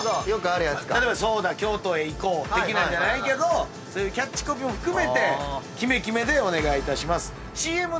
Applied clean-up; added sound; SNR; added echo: none; none; none; none.